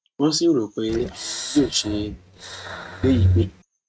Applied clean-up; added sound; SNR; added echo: neural mask model RNNoise.